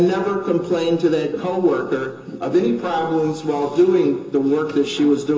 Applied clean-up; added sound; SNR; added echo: none; none; none; reverberation time 0.2 s.